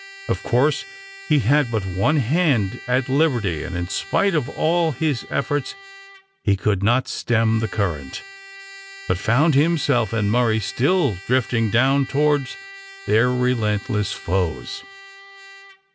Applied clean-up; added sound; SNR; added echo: none; Trumpet; 19 dB; none.